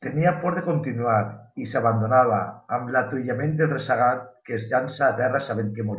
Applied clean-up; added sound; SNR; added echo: none; none; none; none.